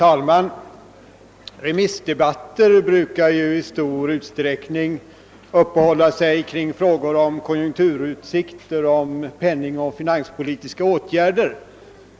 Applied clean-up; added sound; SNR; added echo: none; none; none; none.